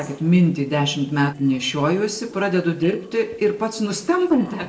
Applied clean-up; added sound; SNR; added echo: neural separator model SepFormer DNS4.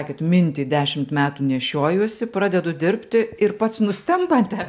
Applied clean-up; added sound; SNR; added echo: none; none; none; none.